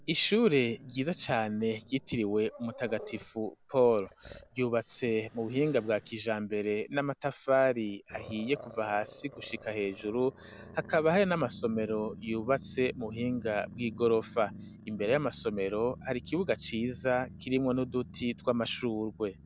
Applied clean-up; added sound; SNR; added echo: none; Growling; 18 dB; none.